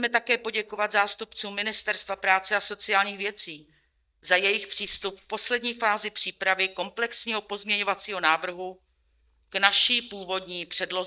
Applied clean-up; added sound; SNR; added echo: neural mask model DeepFilterNet 3.